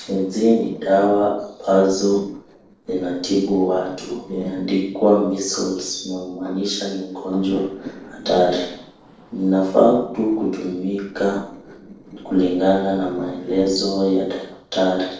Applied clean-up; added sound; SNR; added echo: neural separator model SepFormer DNS4.